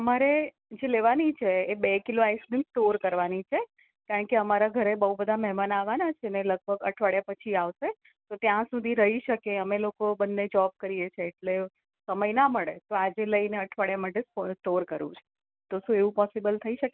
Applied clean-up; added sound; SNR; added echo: none; none; none; none.